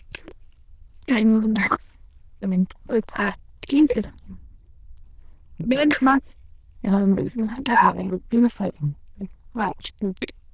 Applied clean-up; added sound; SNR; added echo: neural diffusion model UNIVERSE++.